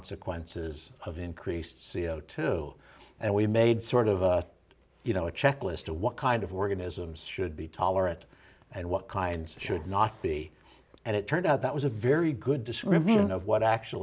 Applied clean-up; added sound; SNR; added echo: none; none; none; none.